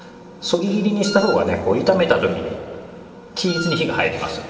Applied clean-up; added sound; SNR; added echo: none; Wind instrument, woodwind instrument; 10 dB; reverberation time 2.7 s.